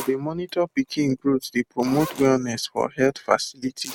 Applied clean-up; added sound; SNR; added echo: none; Zipper (clothing); 19 dB; none.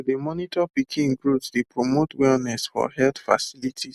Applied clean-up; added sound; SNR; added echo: none; none; none; none.